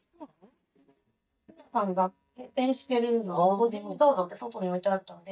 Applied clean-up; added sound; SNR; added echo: neural mask model DeepFilterNet 3.